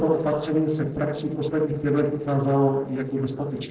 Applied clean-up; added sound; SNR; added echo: neural separator model SepFormer DNS4.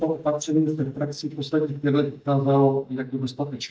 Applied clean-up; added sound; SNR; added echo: neural mask model DeepFilterNet 3.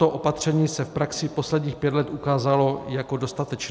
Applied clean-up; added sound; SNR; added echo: none; none; none; none.